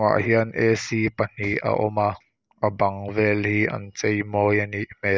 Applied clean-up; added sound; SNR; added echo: neural mask model Resemble Enhance denoiser.